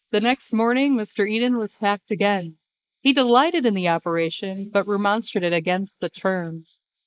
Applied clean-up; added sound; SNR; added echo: neural mask model Resemble Enhance denoiser.